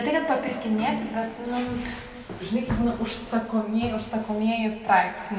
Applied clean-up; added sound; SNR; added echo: none; none; none; none.